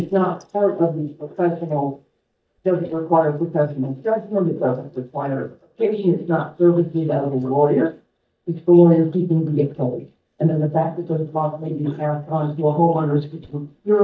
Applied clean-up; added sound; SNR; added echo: neural mask model DeepFilterNet 3.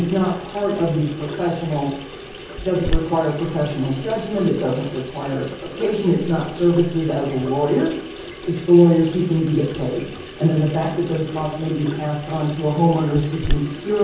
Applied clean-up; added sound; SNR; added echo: none; Sink (filling or washing) / Water tap, faucet; 10 dB; reverberation time 0.7 s.